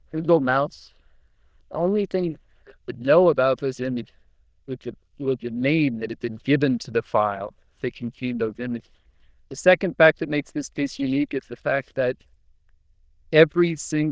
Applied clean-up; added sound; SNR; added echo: neural diffusion model UNIVERSE++.